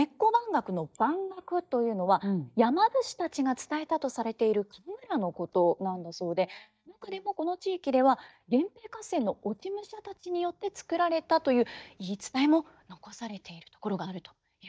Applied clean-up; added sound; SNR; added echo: neural mask model DeepFilterNet 3.